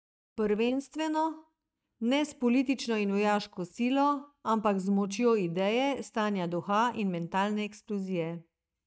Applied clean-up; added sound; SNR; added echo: neural mask model DeepFilterNet 3.